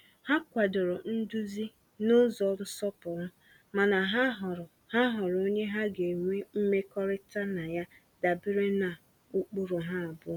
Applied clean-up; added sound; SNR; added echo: none; none; none; none.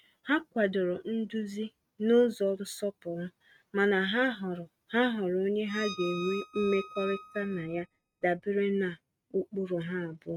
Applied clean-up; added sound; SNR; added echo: neural mask model RNNoise.